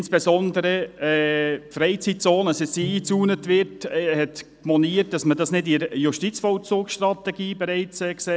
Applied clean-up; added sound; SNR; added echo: none; Bowed string instrument; 18 dB; none.